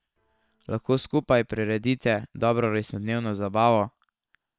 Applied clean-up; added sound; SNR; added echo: neural separator model SepFormer WHAM!.